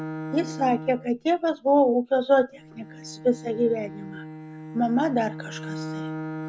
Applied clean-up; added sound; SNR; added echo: none; Bowed string instrument; 12 dB; none.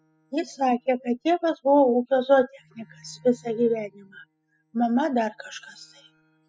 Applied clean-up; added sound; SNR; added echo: classical method spectral subtraction.